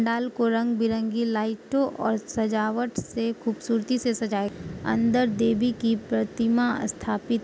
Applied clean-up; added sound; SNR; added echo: none; none; none; none.